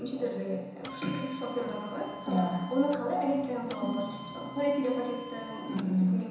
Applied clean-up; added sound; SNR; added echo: none; Printer; 13 dB; reverberation time 1.0 s.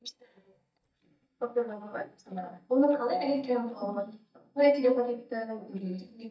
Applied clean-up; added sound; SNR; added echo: neural mask model DeepFilterNet 3.